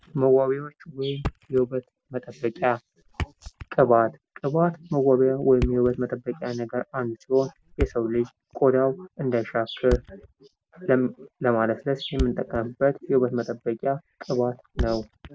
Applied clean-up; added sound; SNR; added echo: none; Thump, thud; 12 dB; none.